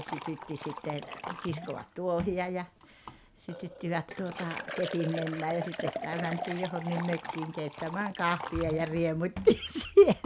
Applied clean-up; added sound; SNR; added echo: none; Liquid; 10 dB; none.